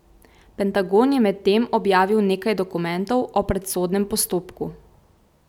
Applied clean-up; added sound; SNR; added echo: none; none; none; none.